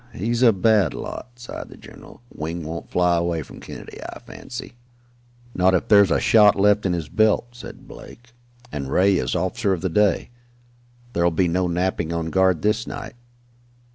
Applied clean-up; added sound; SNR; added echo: none; none; none; none.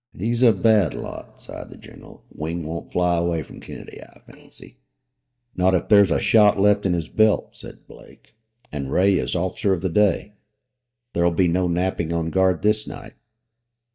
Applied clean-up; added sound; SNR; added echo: neural mask model DeepFilterNet 3.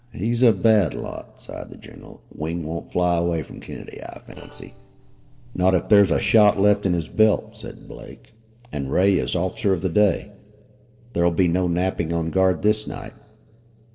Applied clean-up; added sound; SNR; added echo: neural separator model SepFormer DNS4.